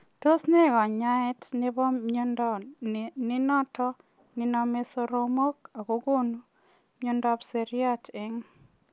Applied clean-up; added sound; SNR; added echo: none; none; none; none.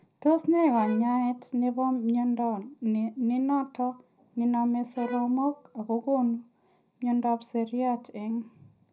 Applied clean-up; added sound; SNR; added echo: none; Bowed string instrument; 19 dB; reverberation time 0.4 s.